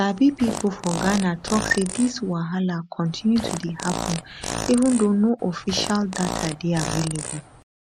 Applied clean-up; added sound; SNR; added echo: none; Fart; 8 dB; none.